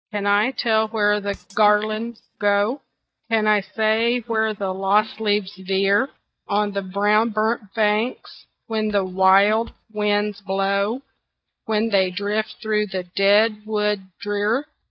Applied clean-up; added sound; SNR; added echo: neural mask model DeepFilterNet 3.